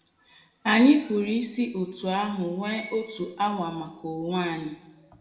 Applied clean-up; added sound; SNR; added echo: none; none; none; reverberation time 0.8 s.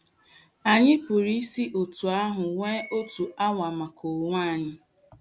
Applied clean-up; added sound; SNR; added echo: none; none; none; none.